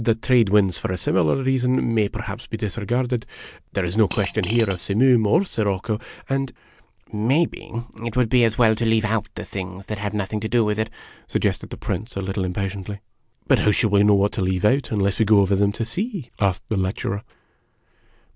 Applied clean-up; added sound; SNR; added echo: none; Fart; 13 dB; none.